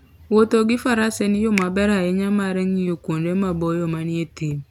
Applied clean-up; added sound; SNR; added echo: none; Finger snapping; 18 dB; none.